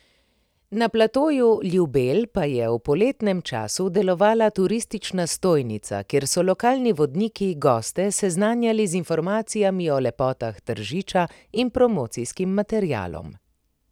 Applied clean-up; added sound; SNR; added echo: none; none; none; none.